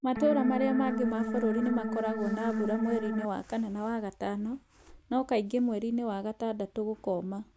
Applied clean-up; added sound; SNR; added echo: none; Organ; 2 dB; none.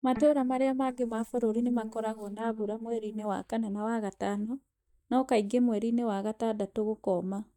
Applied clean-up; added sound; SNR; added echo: neural mask model DeepFilterNet 3.